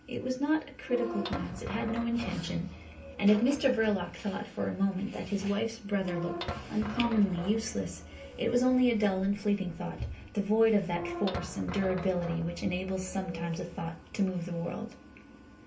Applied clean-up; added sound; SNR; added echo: none; Squeak / Thump, thud; 10 dB; reverberation time 0.3 s.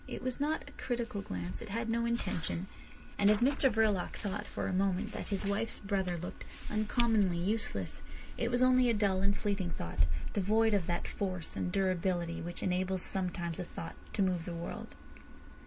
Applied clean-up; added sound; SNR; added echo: none; none; none; none.